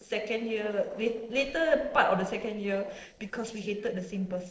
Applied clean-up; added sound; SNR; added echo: neural separator model SepFormer DNS4.